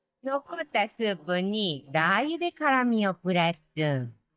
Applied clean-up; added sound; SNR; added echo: neural mask model DeepFilterNet 3.